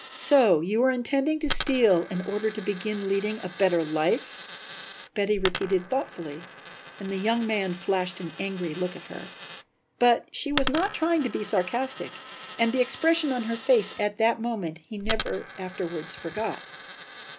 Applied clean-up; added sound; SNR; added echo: none; Coin (dropping); 12 dB; none.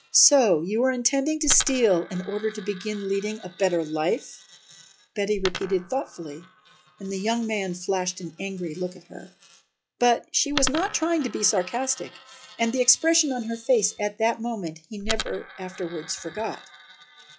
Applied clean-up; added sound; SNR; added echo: classical method log-MMSE.